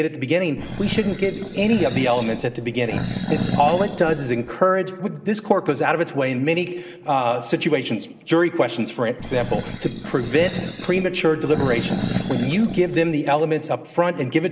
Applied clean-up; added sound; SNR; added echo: none; Animal; 7 dB; reverberation time 1.3 s.